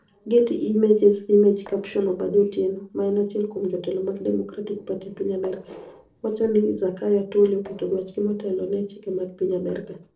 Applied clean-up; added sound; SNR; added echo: neural separator model SepFormer DNS4.